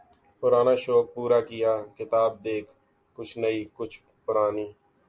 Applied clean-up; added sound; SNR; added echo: none; none; none; none.